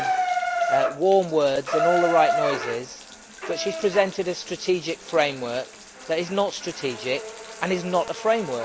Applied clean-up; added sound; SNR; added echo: none; Bathtub (filling or washing) / Water tap, faucet; 4 dB; none.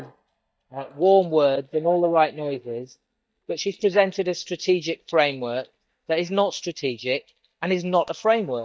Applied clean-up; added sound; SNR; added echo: neural mask model DeepFilterNet 3.